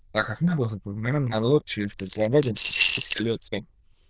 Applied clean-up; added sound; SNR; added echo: neural diffusion model UNIVERSE++.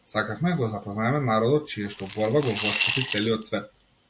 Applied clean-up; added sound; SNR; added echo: none; Coin (dropping) / Glass; 5 dB; none.